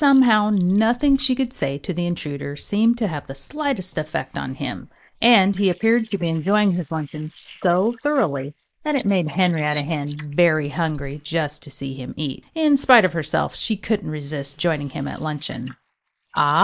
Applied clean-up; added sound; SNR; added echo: neural mask model Resemble Enhance denoiser.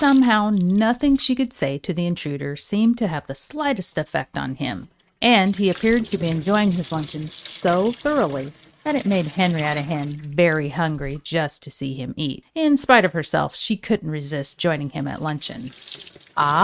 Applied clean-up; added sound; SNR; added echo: neural mask model RNNoise.